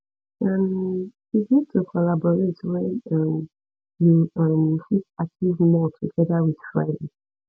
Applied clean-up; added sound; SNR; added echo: none; none; none; none.